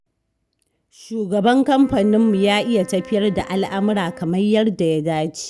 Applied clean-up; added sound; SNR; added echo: none; Wind instrument, woodwind instrument; 19 dB; none.